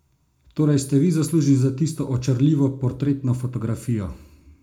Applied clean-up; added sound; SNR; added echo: none; none; none; reverberation time 0.3 s.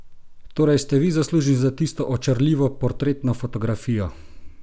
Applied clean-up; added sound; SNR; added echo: none; none; none; none.